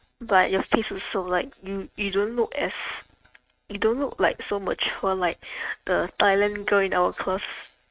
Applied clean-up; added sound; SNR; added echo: neural mask model RNNoise.